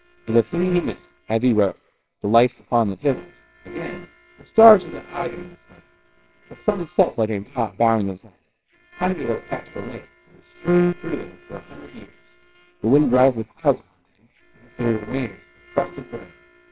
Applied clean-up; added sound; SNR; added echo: neural separator model SepFormer WHAMR!.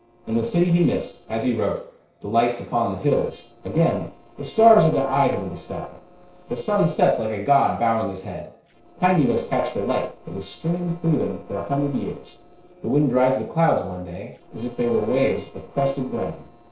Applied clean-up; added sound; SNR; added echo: neural separator model SepFormer DNS4.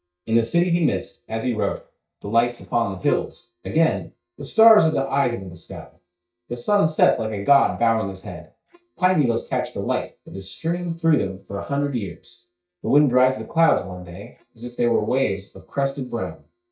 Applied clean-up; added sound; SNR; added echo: neural mask model DeepFilterNet 3.